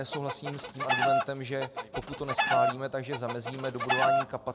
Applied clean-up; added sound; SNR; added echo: none; Chicken, rooster; -5 dB; none.